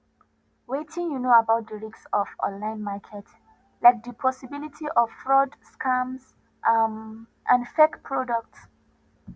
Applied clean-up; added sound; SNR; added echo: none; none; none; none.